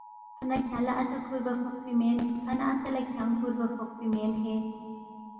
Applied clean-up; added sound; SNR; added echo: none; Alarm; 18 dB; reverberation time 2.3 s.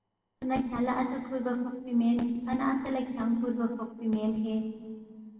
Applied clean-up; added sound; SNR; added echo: neural separator model SepFormer DNS4.